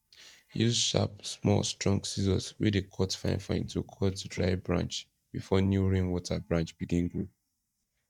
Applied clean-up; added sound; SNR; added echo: neural mask model DeepFilterNet 3.